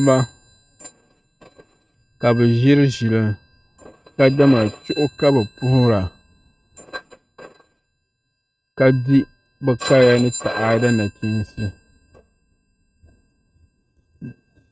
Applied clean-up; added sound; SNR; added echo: neural mask model RNNoise.